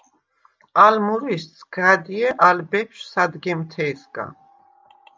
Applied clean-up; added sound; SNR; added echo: none; none; none; none.